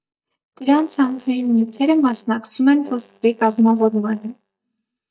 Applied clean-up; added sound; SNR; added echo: neural mask model DeepFilterNet 3.